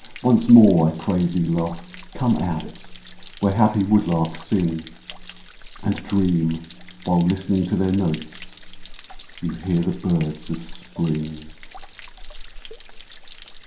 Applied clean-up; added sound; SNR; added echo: none; Stream / Trickle, dribble / Splash, splatter; 13 dB; reverberation time 0.5 s.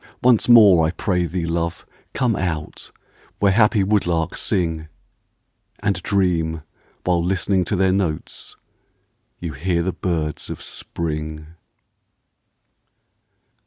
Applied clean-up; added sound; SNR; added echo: none; none; none; none.